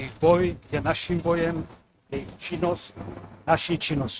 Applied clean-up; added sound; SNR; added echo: neural mask model RNNoise.